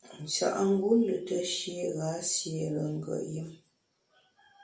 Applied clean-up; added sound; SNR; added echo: none; none; none; none.